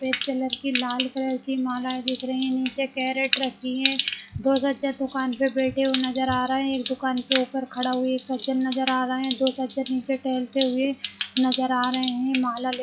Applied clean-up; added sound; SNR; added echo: classical method log-MMSE.